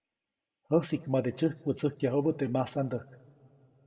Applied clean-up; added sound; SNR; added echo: none; none; none; reverberation time 1.0 s.